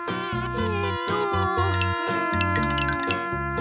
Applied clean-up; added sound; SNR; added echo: none; Trumpet; 2 dB; none.